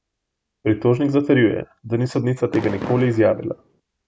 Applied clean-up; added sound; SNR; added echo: none; Fireworks; 12 dB; none.